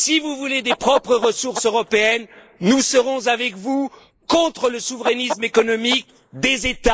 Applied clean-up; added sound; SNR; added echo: neural mask model Resemble Enhance denoiser.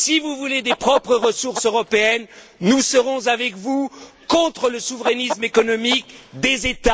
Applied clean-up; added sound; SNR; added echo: none; Chicken, rooster; 10 dB; none.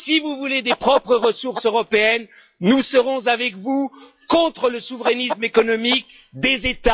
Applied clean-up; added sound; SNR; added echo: classical method log-MMSE.